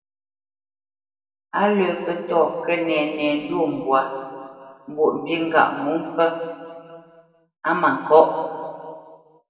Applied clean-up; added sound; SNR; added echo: none; none; none; reverberation time 1.9 s.